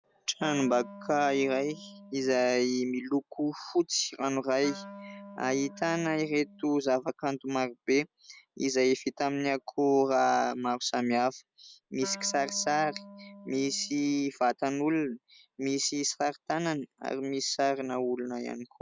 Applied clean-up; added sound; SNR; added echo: none; Wind instrument, woodwind instrument; 18 dB; none.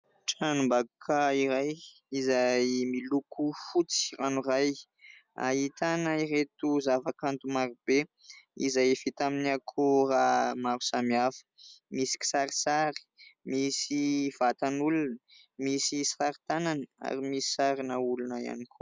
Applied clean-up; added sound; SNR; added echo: none; none; none; none.